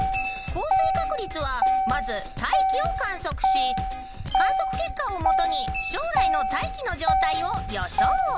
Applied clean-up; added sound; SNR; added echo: none; Motor vehicle (road); -4 dB; none.